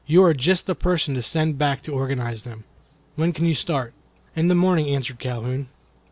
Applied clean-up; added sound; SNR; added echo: none; none; none; none.